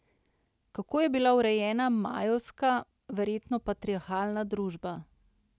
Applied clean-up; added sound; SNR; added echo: none; none; none; none.